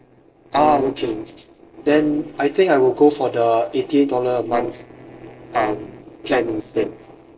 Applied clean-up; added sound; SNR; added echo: neural separator model SepFormer DNS4.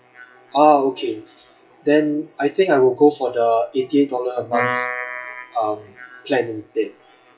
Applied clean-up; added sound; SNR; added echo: classical method WPE with log-MMSE.